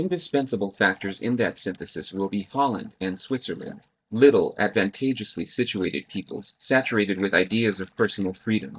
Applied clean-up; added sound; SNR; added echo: neural mask model DeepFilterNet 3.